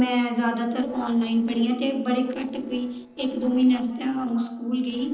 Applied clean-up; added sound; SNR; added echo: neural separator model SepFormer DNS4.